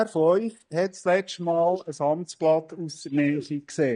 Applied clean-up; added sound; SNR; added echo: neural mask model DeepFilterNet 3.